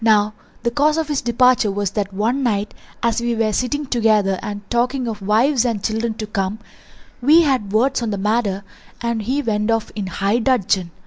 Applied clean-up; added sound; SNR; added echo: none; none; none; none.